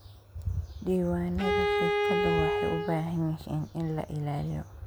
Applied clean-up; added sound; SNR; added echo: none; Bowed string instrument; -2 dB; none.